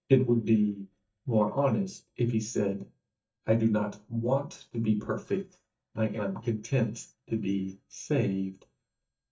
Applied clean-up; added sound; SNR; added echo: neural mask model DeepFilterNet 3.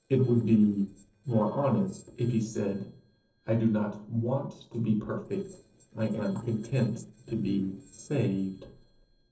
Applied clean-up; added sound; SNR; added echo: neural separator model SepFormer DNS4.